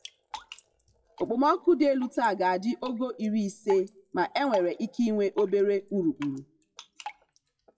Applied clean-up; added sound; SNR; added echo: classical method WPE with log-MMSE.